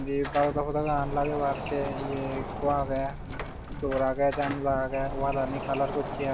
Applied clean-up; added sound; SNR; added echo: none; Door; 7 dB; none.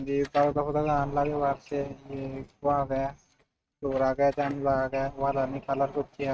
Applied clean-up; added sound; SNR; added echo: neural mask model RNNoise.